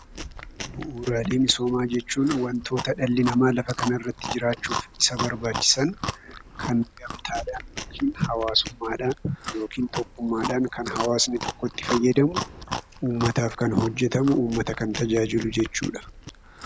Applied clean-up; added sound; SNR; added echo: none; Chewing, mastication; 10 dB; none.